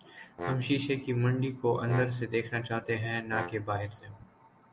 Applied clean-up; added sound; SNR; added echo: none; Brass instrument; 12 dB; none.